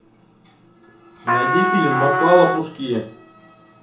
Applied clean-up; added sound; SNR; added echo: none; Trumpet; -1 dB; reverberation time 0.5 s.